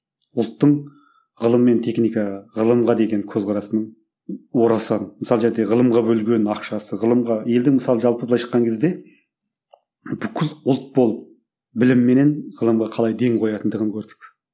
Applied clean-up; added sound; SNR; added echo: none; none; none; none.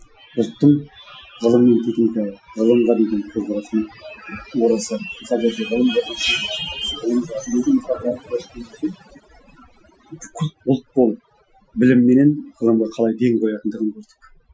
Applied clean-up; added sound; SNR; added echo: classical method Wiener filter.